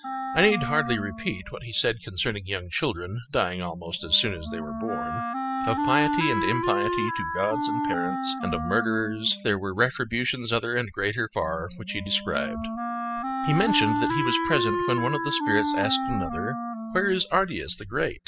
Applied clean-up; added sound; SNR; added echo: classical method spectral subtraction.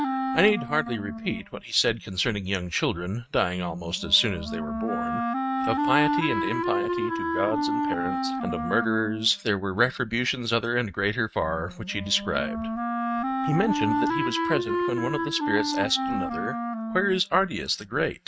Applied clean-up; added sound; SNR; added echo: neural mask model RNNoise.